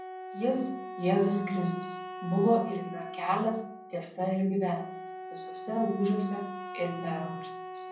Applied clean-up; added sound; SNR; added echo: none; Wind instrument, woodwind instrument; 10 dB; reverberation time 0.6 s.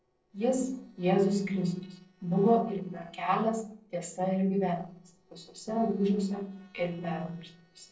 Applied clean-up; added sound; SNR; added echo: neural separator model SepFormer DNS4.